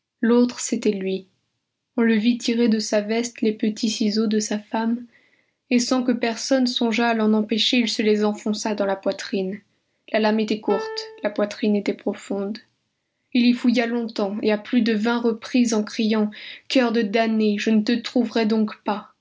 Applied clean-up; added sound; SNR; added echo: none; Piano; 13 dB; none.